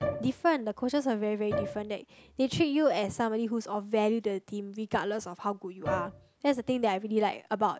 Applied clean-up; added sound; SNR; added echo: none; Bowed string instrument; 7 dB; none.